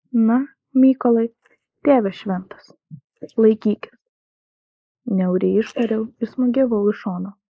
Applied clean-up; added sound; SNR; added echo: neural mask model Resemble Enhance denoiser.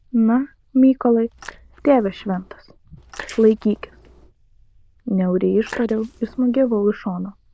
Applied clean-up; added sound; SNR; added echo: neural diffusion model UNIVERSE++.